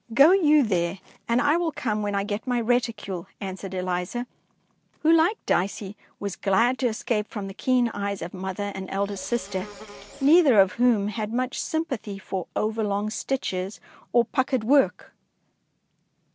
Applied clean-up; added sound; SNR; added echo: none; Insect; 17 dB; none.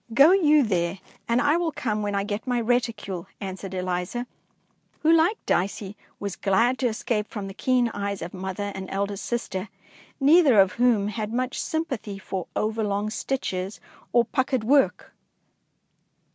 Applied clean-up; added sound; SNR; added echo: none; none; none; none.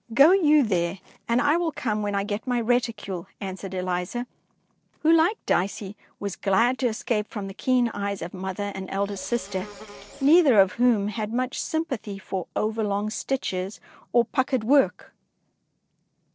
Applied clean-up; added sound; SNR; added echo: neural separator model SepFormer DNS4.